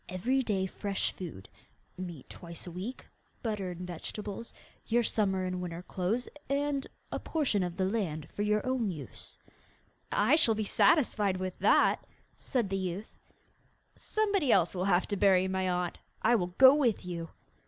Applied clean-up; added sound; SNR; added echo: none; none; none; none.